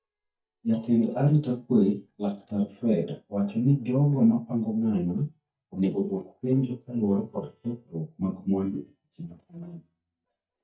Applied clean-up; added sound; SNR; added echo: neural mask model DeepFilterNet 3.